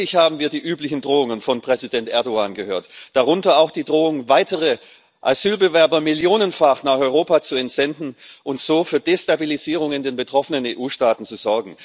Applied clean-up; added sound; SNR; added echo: none; none; none; none.